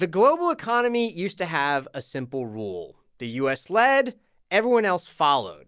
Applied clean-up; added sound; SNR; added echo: none; none; none; none.